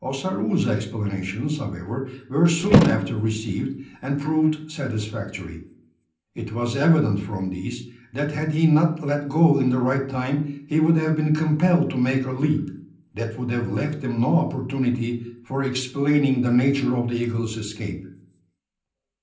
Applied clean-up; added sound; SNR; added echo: none; Thump, thud; 1 dB; reverberation time 0.6 s.